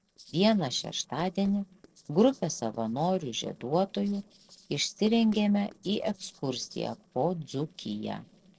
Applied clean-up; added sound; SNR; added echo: neural separator model SepFormer DNS4.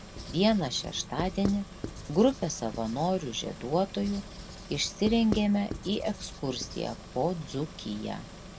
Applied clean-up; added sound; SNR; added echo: none; Engine + Writing; 11 dB; none.